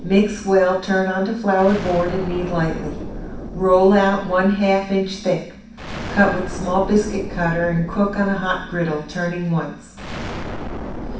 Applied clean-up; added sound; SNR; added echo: none; Explosion; 11 dB; reverberation time 0.6 s.